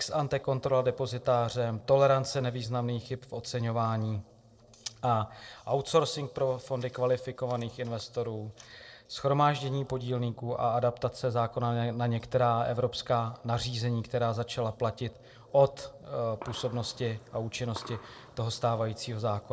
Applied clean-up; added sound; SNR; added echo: neural separator model SepFormer DNS4.